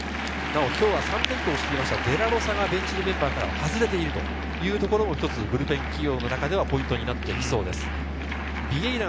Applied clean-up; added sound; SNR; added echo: none; none; none; none.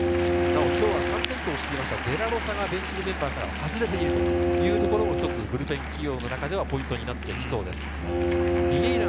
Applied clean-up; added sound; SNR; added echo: none; Bowed string instrument; -1 dB; none.